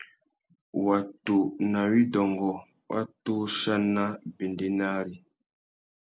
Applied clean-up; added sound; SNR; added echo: none; none; none; none.